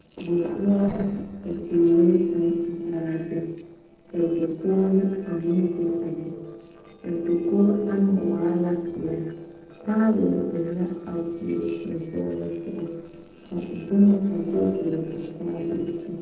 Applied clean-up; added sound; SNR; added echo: neural separator model SepFormer DNS4.